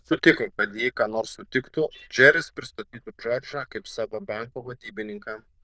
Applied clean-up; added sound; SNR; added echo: neural diffusion model UNIVERSE++.